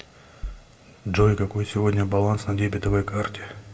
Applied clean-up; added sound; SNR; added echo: none; Bass drum; 13 dB; reverberation time 1.8 s.